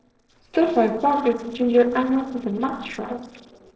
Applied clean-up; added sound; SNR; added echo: neural separator model SepFormer DNS4.